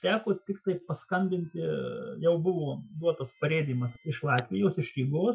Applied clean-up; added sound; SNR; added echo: classical method Wiener filter.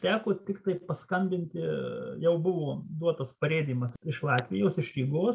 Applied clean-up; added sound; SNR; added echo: none; none; none; none.